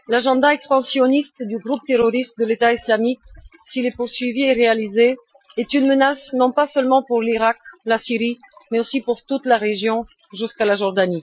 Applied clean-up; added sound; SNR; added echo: classical method Wiener filter.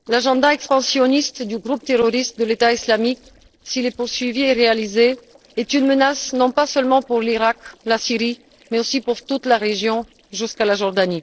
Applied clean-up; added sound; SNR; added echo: neural separator model SepFormer DNS4.